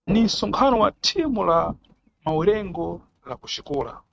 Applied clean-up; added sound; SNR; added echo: neural mask model RNNoise.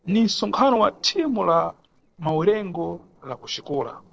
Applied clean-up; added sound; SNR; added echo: neural separator model SepFormer DNS4.